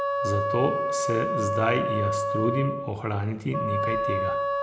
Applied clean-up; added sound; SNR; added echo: none; Wind instrument, woodwind instrument; -1 dB; none.